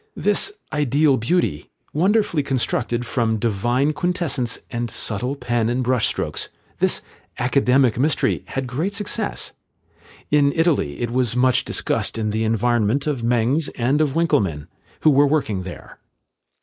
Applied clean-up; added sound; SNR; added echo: neural mask model Resemble Enhance denoiser.